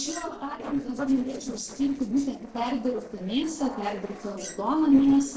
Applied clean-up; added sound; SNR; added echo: neural separator model SepFormer DNS4.